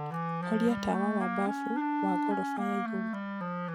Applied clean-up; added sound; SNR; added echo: none; Wind instrument, woodwind instrument; -1 dB; none.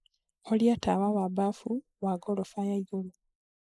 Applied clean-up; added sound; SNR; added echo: neural mask model Resemble Enhance denoiser.